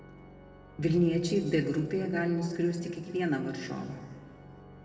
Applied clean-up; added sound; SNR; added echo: none; Organ; 19 dB; reverberation time 1.7 s.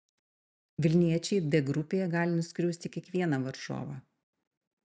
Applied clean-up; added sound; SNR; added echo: none; none; none; none.